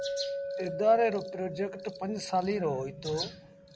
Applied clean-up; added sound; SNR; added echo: none; Chink, clink; 9 dB; none.